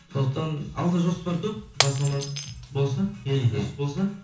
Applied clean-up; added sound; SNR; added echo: none; Shatter; 8 dB; reverberation time 0.8 s.